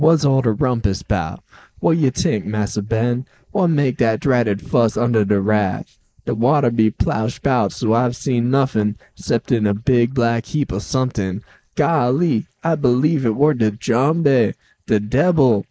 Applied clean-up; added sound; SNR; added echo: neural mask model Resemble Enhance denoiser.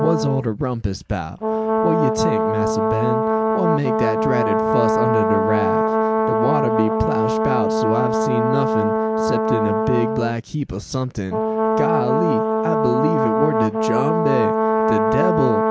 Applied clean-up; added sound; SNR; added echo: none; Brass instrument; -4 dB; none.